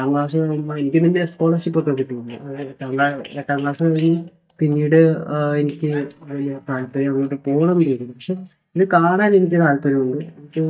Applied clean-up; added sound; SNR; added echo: neural mask model DeepFilterNet 3.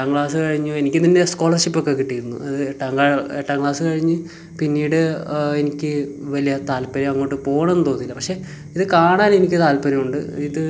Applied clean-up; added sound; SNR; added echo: none; none; none; none.